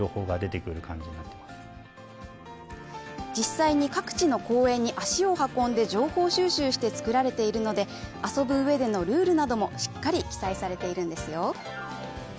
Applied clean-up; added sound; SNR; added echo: none; none; none; none.